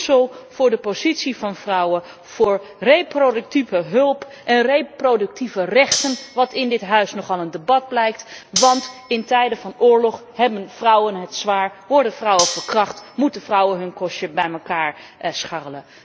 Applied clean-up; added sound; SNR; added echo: none; Cutlery, silverware; 8 dB; none.